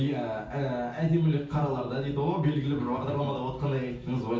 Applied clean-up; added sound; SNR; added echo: none; none; none; reverberation time 0.6 s.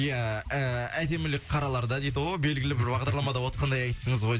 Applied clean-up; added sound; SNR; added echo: none; none; none; none.